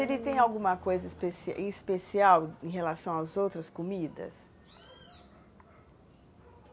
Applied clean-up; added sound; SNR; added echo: none; none; none; none.